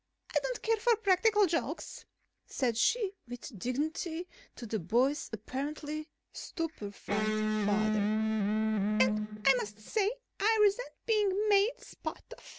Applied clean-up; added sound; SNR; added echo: none; Electric guitar; -2 dB; none.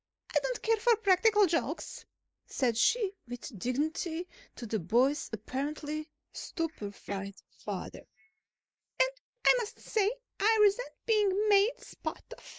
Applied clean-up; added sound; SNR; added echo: neural mask model Resemble Enhance denoiser.